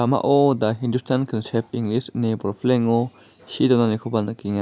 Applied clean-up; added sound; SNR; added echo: none; none; none; none.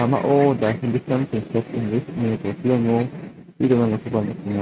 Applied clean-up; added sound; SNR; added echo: neural mask model RNNoise.